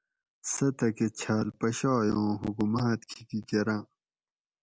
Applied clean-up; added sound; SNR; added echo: none; none; none; none.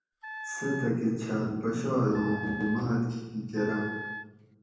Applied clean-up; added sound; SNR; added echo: none; Wind instrument, woodwind instrument; 10 dB; reverberation time 1.1 s.